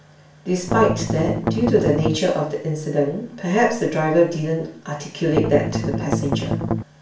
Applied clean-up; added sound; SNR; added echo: none; Strum; 1 dB; reverberation time 0.4 s.